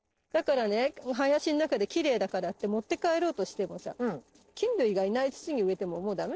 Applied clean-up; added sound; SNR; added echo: neural separator model SepFormer DNS4.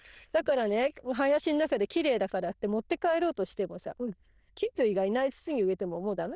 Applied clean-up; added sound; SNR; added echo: neural diffusion model UNIVERSE++.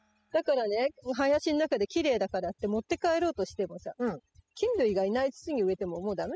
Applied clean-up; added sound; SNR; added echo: classical method spectral subtraction.